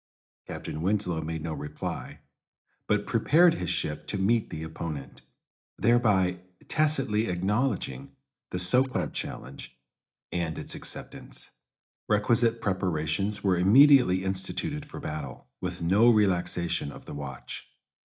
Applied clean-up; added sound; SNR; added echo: neural mask model DeepFilterNet 3.